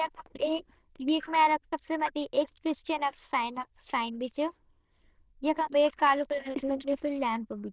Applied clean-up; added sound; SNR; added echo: neural diffusion model UNIVERSE++.